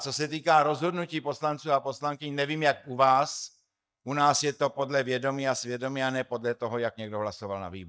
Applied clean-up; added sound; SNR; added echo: neural mask model DeepFilterNet 3.